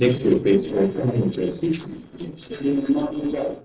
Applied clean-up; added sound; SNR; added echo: neural separator model SepFormer DNS4.